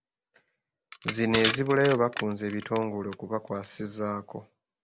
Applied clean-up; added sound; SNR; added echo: none; Crushing; 5 dB; none.